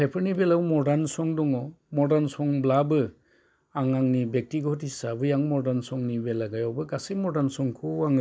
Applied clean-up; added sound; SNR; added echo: none; none; none; none.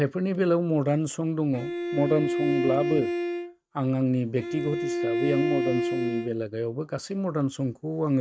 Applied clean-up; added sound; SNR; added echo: neural mask model RNNoise.